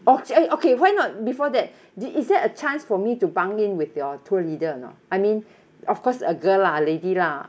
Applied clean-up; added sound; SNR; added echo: none; none; none; none.